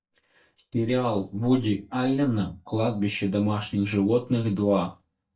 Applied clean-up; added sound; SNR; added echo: neural mask model DeepFilterNet 3.